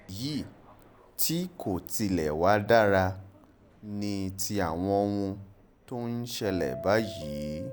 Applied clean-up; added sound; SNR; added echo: none; Subway, metro, underground; 17 dB; none.